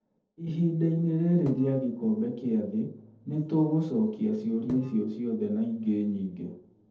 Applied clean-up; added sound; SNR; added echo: neural separator model SepFormer DNS4.